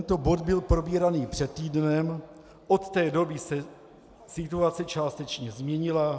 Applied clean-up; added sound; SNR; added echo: none; none; none; none.